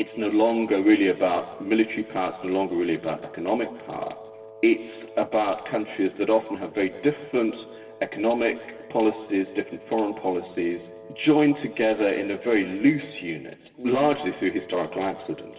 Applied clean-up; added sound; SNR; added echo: none; Wind instrument, woodwind instrument; 20 dB; reverberation time 1.3 s.